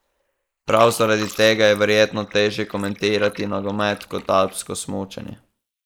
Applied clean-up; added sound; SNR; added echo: neural mask model Resemble Enhance denoiser.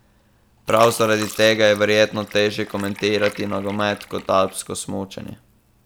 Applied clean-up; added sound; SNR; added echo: none; Fill (with liquid); 18 dB; none.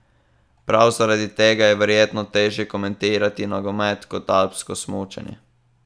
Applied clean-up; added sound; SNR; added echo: none; none; none; none.